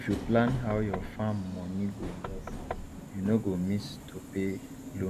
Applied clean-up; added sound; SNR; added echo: none; Knock / Wood + Subway, metro, underground; 8 dB; none.